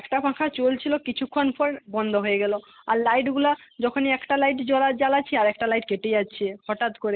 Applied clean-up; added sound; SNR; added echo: none; none; none; none.